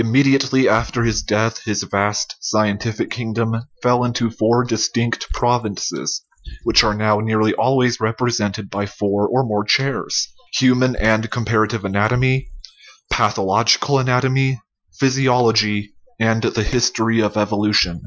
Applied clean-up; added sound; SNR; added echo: classical method Wiener filter.